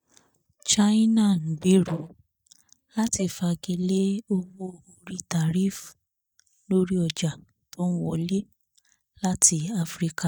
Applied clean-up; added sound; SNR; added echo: neural mask model DeepFilterNet 3.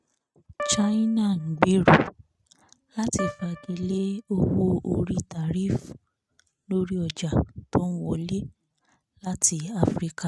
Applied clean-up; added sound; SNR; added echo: neural mask model RNNoise.